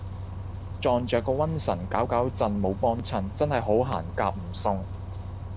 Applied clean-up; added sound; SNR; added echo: none; Bus; 7 dB; none.